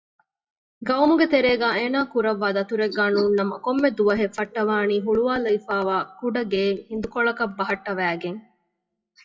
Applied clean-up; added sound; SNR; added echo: classical method WPE with log-MMSE.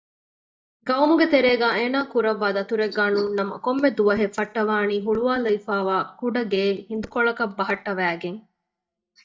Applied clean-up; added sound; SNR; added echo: neural mask model DeepFilterNet 3.